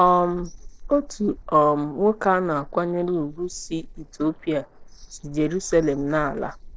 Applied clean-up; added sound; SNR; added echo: neural separator model SepFormer DNS4.